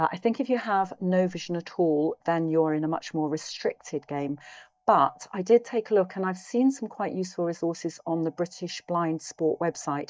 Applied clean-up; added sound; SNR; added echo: neural mask model DeepFilterNet 3.